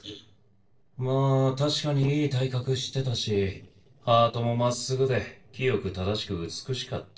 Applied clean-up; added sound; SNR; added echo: neural separator model SepFormer DNS4.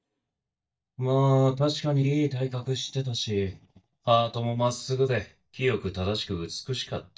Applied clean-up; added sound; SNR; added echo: neural mask model DeepFilterNet 3.